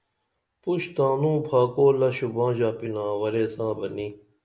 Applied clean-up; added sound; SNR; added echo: none; none; none; none.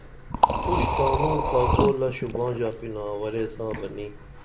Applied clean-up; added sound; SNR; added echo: none; Liquid; -1 dB; none.